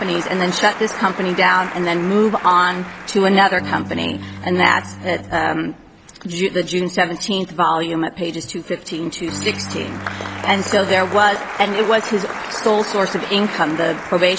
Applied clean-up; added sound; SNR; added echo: none; Electric guitar / Strum + Applause; 12 dB; none.